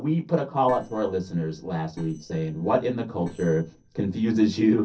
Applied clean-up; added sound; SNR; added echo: neural separator model SepFormer DNS4.